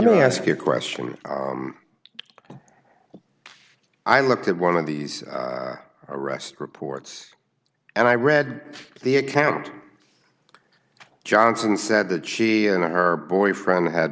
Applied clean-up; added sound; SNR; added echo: none; none; none; none.